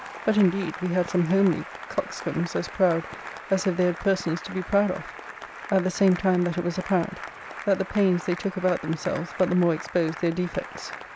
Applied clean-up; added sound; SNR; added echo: none; Applause / Cheering; 13 dB; none.